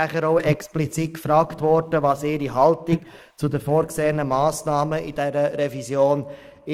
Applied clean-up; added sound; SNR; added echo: neural mask model Resemble Enhance denoiser.